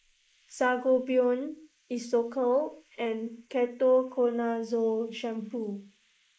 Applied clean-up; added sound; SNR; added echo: neural mask model Resemble Enhance denoiser.